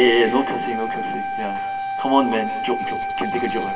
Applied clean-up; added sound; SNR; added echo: none; Wind instrument, woodwind instrument; 4 dB; reverberation time 1.4 s.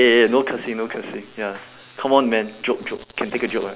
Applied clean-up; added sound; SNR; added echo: none; none; none; none.